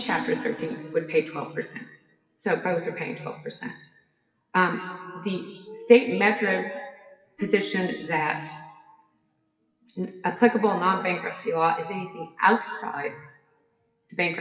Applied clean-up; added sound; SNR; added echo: classical method WPE with log-MMSE.